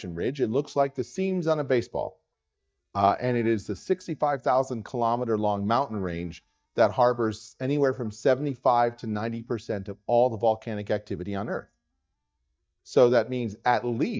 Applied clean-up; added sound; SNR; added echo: neural mask model DeepFilterNet 3.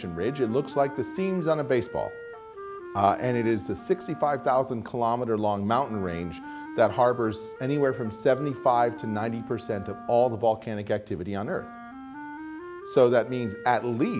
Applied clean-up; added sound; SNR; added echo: none; Wind instrument, woodwind instrument; 14 dB; none.